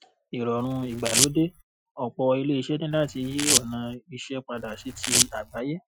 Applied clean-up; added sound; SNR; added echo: classical method Wiener filter.